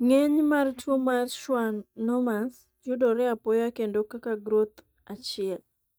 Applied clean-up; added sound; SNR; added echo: neural mask model DeepFilterNet 3.